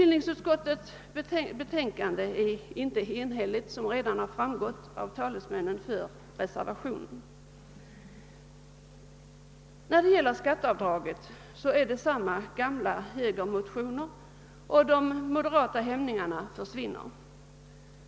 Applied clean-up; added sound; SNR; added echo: none; none; none; none.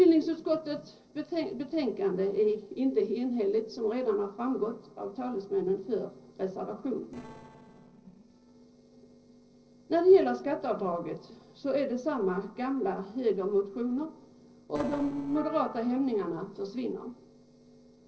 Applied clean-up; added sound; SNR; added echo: neural separator model SepFormer DNS4.